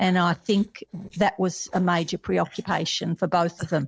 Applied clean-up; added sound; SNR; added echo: neural separator model SepFormer DNS4.